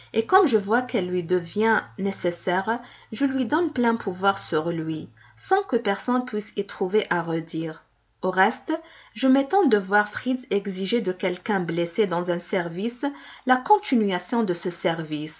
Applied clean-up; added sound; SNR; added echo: none; none; none; none.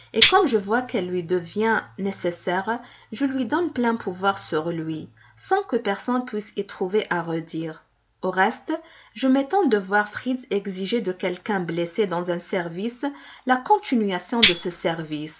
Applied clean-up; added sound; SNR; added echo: none; Tambourine; 0 dB; none.